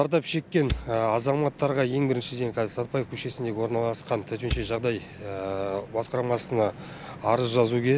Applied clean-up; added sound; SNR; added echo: none; Fire; 15 dB; none.